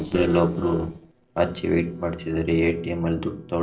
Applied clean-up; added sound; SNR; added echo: neural separator model SepFormer DNS4.